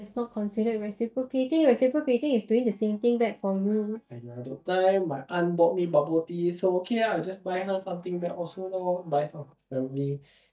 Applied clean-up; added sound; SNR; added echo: neural mask model DeepFilterNet 3.